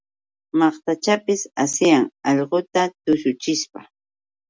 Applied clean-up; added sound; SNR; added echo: none; none; none; none.